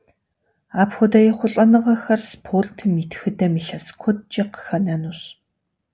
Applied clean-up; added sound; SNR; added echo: none; none; none; none.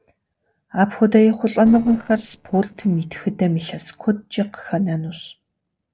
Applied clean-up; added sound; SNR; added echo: neural separator model SepFormer DNS4.